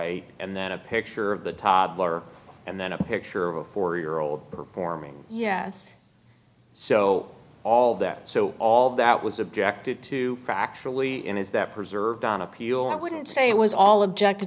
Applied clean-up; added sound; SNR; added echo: none; none; none; none.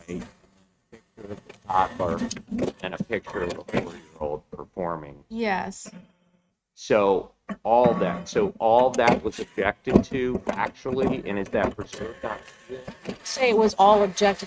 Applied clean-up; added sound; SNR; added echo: neural mask model RNNoise.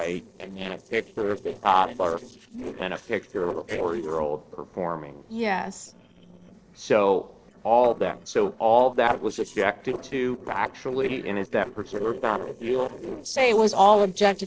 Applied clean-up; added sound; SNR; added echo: neural separator model SepFormer DNS4.